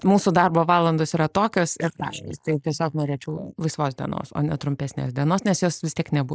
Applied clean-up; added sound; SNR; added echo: neural mask model Resemble Enhance denoiser.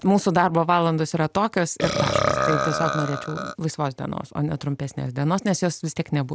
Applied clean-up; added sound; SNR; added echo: none; Burping, eructation; 3 dB; none.